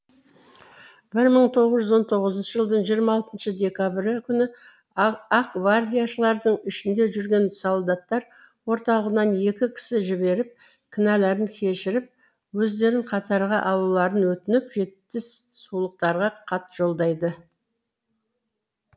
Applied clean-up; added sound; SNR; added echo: none; none; none; none.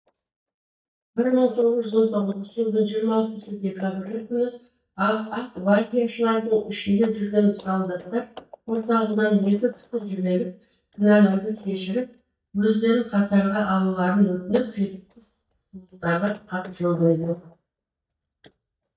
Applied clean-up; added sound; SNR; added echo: neural mask model DeepFilterNet 3.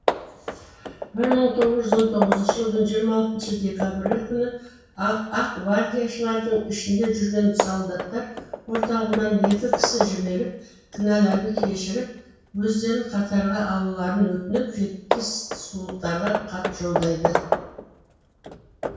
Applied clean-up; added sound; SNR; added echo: none; Hammer / Wood; 6 dB; reverberation time 0.6 s.